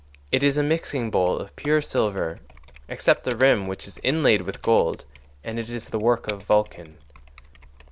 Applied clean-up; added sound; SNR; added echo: none; Typing; 19 dB; none.